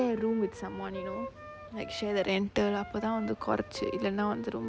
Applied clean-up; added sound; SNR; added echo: none; Wind instrument, woodwind instrument; 12 dB; none.